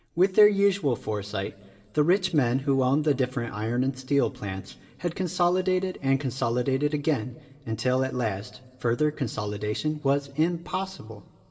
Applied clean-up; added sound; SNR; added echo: none; none; none; reverberation time 2.6 s.